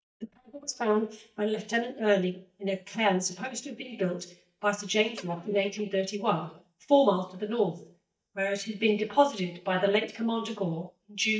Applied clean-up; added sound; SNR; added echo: neural mask model DeepFilterNet 3.